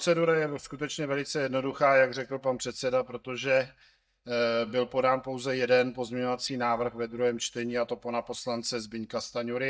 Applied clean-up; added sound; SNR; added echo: neural mask model DeepFilterNet 3.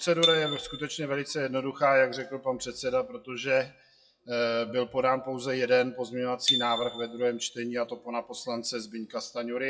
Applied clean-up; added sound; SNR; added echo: classical method WPE with log-MMSE.